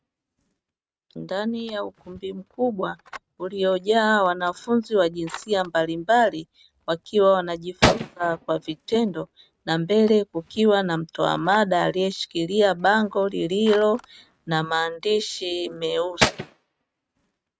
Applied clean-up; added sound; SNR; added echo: neural mask model RNNoise.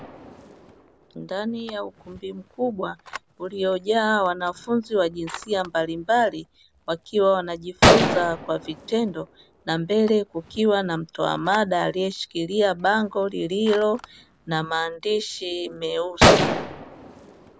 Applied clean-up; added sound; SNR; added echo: none; Gunshot, gunfire; 3 dB; none.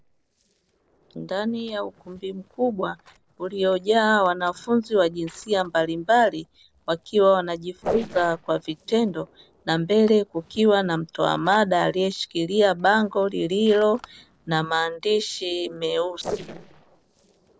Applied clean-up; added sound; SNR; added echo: neural separator model SepFormer DNS4.